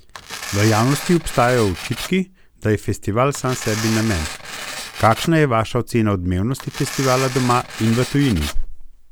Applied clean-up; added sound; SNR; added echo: none; Tearing; 10 dB; none.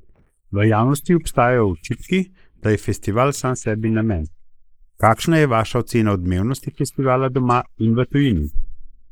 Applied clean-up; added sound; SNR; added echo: neural mask model Resemble Enhance denoiser.